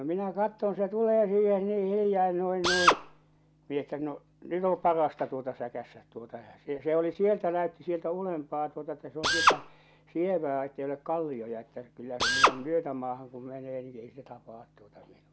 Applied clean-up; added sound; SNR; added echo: none; Drill; -5 dB; none.